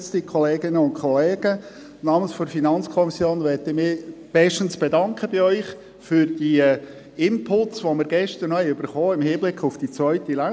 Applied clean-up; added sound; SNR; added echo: none; none; none; none.